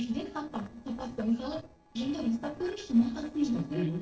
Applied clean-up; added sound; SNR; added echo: neural separator model SepFormer DNS4.